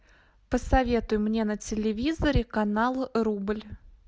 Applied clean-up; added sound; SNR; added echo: none; none; none; none.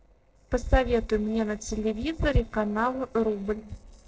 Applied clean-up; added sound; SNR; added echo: neural separator model SepFormer DNS4.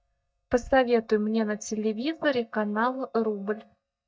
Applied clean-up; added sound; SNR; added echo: neural mask model DeepFilterNet 3.